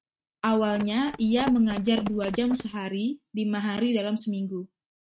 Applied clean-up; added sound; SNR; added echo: neural mask model RNNoise.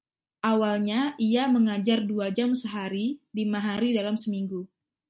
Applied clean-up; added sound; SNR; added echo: none; none; none; none.